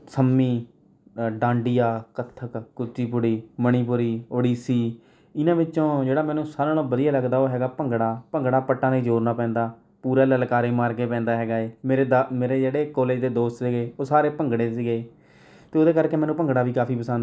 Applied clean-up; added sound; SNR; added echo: none; none; none; none.